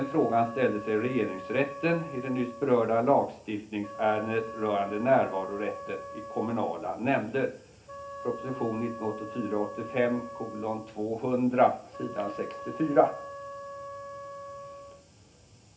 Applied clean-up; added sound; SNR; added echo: none; Wind instrument, woodwind instrument; 13 dB; reverberation time 0.3 s.